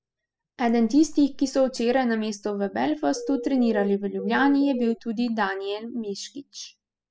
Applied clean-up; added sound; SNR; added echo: classical method spectral subtraction.